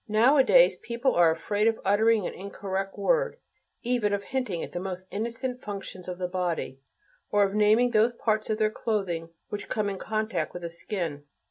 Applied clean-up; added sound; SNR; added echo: none; none; none; none.